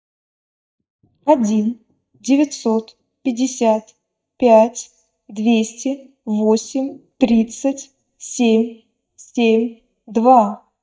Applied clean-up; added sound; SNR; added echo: neural mask model DeepFilterNet 3.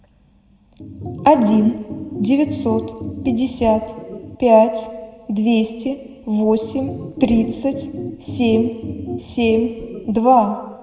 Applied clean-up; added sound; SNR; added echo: none; Organ; 10 dB; reverberation time 1.4 s.